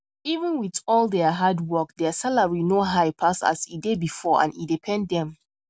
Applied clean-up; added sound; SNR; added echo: none; none; none; none.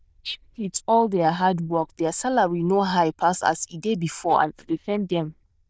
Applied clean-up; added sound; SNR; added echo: neural diffusion model UNIVERSE++.